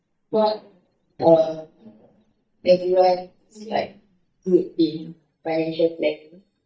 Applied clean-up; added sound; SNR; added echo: neural mask model DeepFilterNet 3.